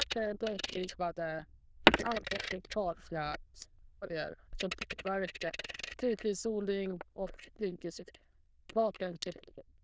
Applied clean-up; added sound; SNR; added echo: neural diffusion model UNIVERSE++.